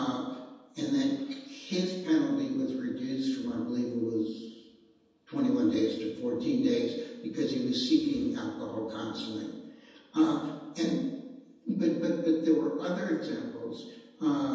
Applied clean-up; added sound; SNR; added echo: none; none; none; reverberation time 1.1 s.